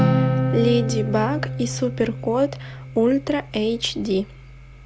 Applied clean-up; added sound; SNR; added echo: none; Acoustic guitar; 2 dB; none.